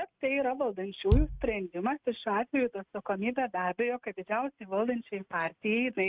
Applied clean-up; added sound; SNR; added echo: neural mask model RNNoise.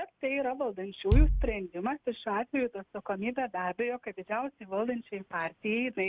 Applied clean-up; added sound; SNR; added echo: none; Bass drum; -4 dB; none.